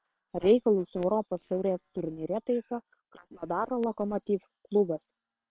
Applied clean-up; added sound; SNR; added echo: neural separator model SepFormer WHAM!.